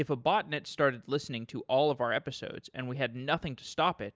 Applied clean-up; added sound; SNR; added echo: none; none; none; none.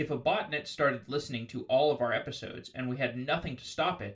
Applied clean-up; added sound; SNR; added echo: none; none; none; reverberation time 0.2 s.